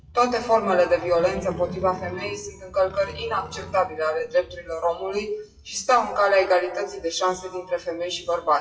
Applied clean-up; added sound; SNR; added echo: classical method WPE with log-MMSE.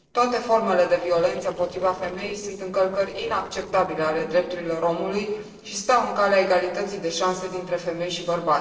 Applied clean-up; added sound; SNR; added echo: neural separator model SepFormer DNS4.